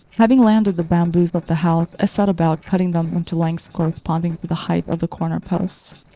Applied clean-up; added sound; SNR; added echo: neural separator model SepFormer DNS4.